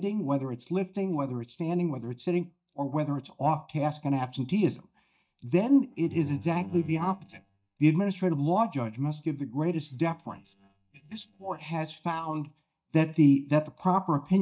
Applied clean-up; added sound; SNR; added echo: neural mask model DeepFilterNet 3.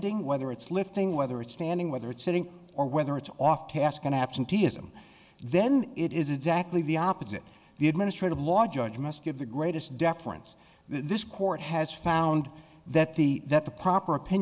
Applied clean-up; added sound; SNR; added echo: none; none; none; none.